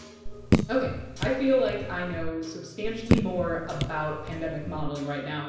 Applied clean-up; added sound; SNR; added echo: none; Raindrop / Drip; 0 dB; reverberation time 0.9 s.